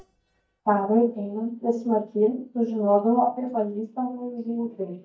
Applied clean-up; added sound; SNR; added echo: neural mask model DeepFilterNet 3.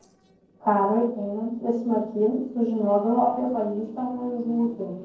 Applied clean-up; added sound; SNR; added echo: neural separator model SepFormer DNS4.